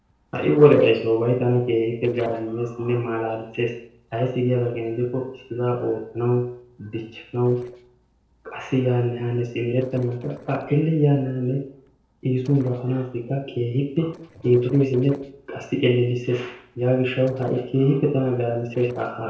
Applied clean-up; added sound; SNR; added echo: neural separator model SepFormer DNS4.